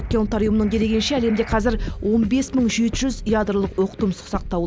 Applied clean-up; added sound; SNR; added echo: none; none; none; none.